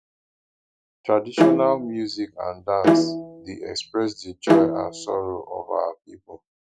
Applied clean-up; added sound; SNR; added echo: none; Bowed string instrument; -4 dB; none.